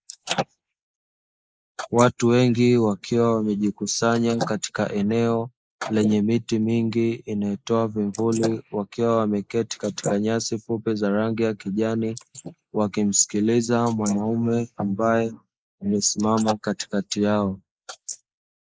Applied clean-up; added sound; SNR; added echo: neural mask model Resemble Enhance denoiser.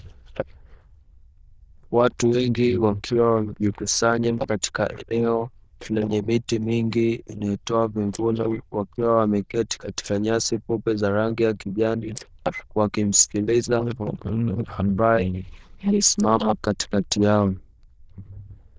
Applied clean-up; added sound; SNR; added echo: neural diffusion model UNIVERSE++.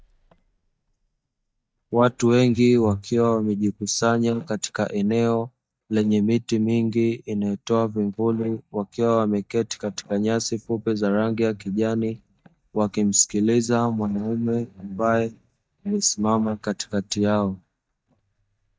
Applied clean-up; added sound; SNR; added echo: neural mask model DeepFilterNet 3.